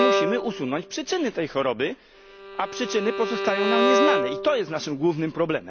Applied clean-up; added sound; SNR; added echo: none; Bowed string instrument; 1 dB; none.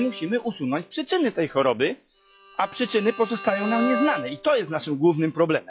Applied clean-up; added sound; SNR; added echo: classical method log-MMSE.